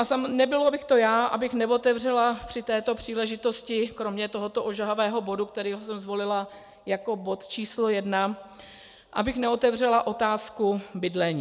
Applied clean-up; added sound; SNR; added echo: none; none; none; none.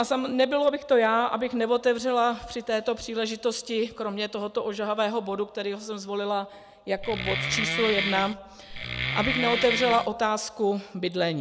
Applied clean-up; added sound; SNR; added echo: none; Wood; 3 dB; none.